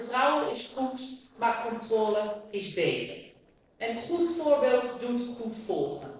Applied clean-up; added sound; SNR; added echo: neural separator model SepFormer DNS4.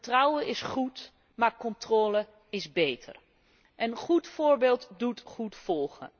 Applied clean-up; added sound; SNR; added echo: none; none; none; none.